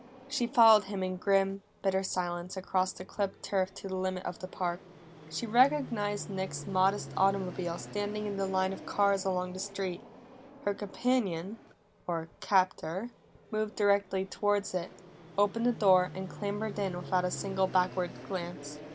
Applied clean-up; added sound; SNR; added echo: none; Fixed-wing aircraft, airplane; 16 dB; none.